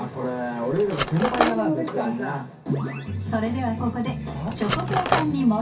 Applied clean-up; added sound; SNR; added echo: none; Cutlery, silverware; 2 dB; reverberation time 0.3 s.